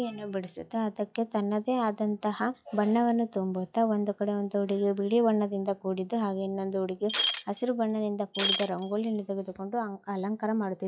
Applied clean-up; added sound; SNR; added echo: classical method log-MMSE.